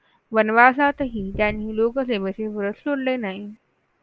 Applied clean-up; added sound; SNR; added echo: none; Knock / Wood; 19 dB; none.